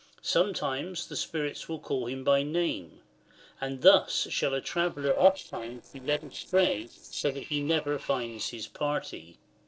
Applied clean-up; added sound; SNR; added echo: neural separator model SepFormer DNS4.